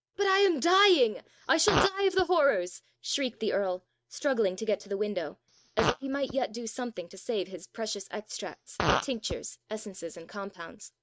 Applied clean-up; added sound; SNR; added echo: neural mask model RNNoise.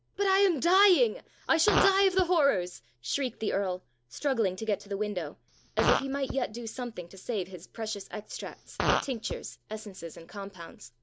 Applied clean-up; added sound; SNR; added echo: none; Fart; 4 dB; none.